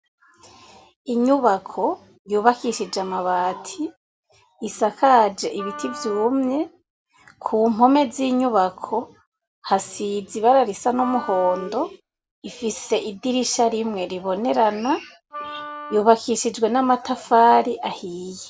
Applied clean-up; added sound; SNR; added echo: none; Wind instrument, woodwind instrument; 15 dB; none.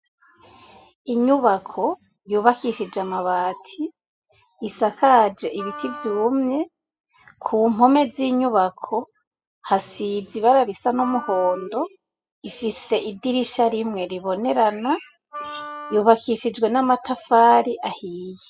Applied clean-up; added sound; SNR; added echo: classical method spectral subtraction.